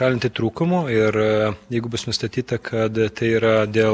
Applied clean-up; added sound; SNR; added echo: none; none; none; none.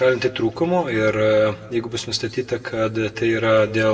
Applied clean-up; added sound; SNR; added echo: none; none; none; reverberation time 1.3 s.